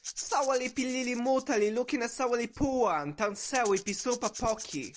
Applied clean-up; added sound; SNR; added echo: none; Rattle / Rattle (instrument); 15 dB; none.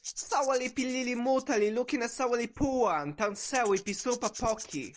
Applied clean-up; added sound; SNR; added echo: neural mask model Resemble Enhance denoiser.